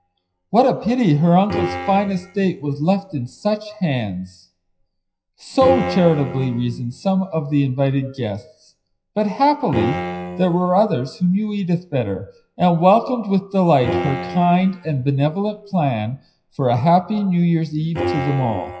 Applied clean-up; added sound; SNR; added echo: classical method WPE with log-MMSE.